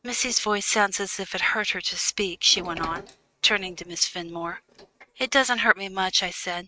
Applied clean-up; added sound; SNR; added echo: neural mask model RNNoise.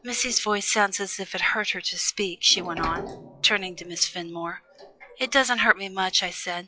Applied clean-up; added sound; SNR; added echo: classical method log-MMSE.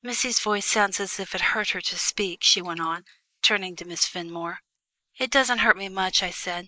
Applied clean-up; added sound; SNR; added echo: neural mask model Resemble Enhance denoiser.